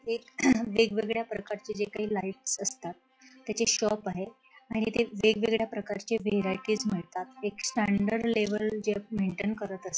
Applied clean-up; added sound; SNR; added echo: classical method log-MMSE.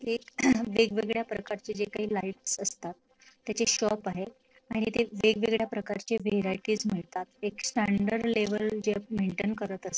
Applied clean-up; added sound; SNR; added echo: neural separator model SepFormer DNS4.